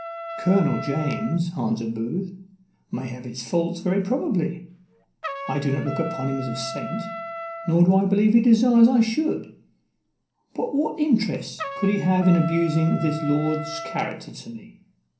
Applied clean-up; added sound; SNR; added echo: none; Trumpet; 13 dB; reverberation time 0.6 s.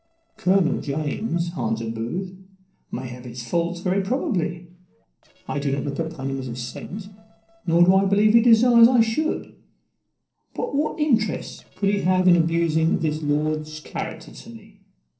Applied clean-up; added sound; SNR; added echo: neural separator model SepFormer DNS4.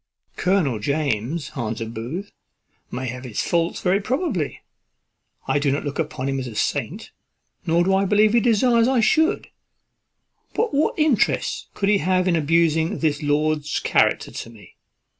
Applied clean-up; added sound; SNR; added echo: none; none; none; none.